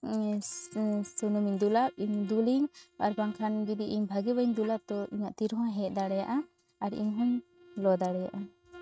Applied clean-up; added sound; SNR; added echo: neural mask model RNNoise.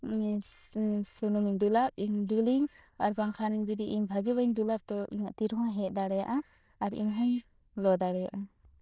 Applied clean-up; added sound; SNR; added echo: neural diffusion model UNIVERSE++.